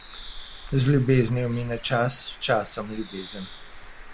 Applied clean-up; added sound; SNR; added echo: none; Bird; 14 dB; none.